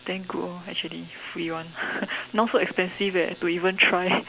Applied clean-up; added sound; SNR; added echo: none; none; none; none.